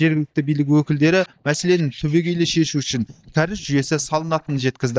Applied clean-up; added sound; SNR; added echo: neural mask model DeepFilterNet 3.